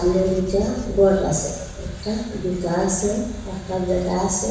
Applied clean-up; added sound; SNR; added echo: none; Wind / Bird / Insect; 12 dB; reverberation time 1.1 s.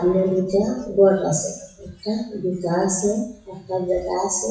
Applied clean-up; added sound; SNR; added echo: classical method WPE with log-MMSE.